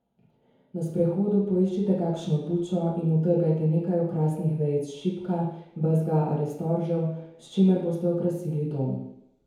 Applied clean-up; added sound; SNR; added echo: none; none; none; reverberation time 0.9 s.